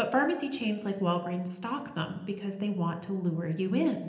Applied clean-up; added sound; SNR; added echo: none; none; none; reverberation time 0.8 s.